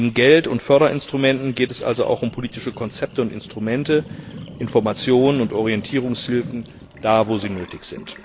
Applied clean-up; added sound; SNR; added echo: none; Sink (filling or washing); 18 dB; none.